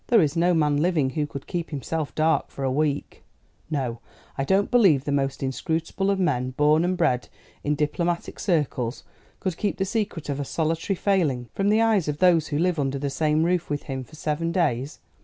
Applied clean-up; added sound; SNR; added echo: none; none; none; none.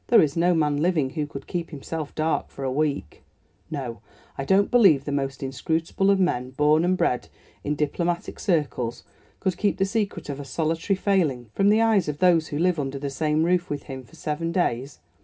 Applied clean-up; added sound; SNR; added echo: none; none; none; reverberation time 0.3 s.